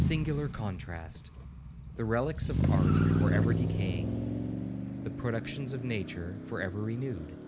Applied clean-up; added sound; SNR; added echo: none; Motor vehicle (road); -4 dB; none.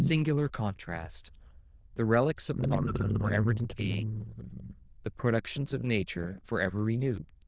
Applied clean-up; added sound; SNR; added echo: neural diffusion model UNIVERSE++.